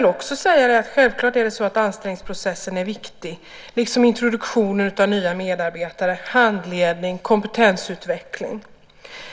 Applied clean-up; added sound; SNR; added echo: none; none; none; none.